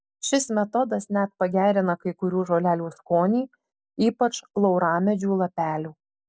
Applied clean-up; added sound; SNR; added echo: none; none; none; none.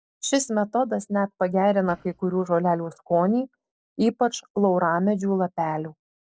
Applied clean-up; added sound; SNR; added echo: neural separator model SepFormer DNS4.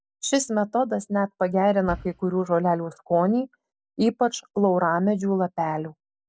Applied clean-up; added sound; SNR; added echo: none; Bass drum; 18 dB; none.